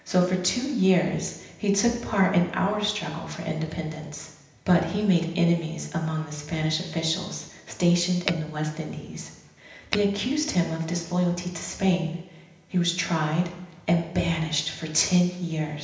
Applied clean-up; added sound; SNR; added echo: none; Tap / Glass; 10 dB; reverberation time 0.9 s.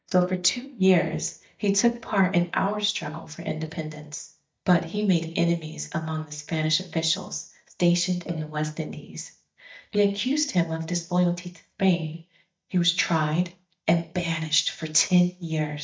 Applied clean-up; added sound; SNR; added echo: neural mask model DeepFilterNet 3.